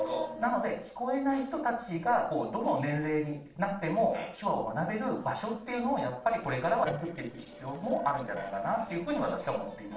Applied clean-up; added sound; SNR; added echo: neural separator model SepFormer DNS4.